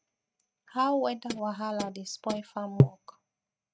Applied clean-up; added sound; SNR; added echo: neural mask model RNNoise.